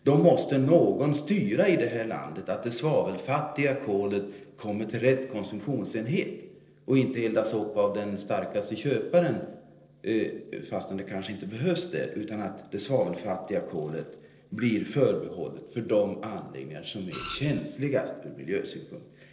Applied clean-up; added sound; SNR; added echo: neural separator model SepFormer DNS4.